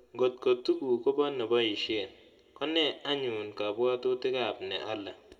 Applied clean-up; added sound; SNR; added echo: none; none; none; reverberation time 0.9 s.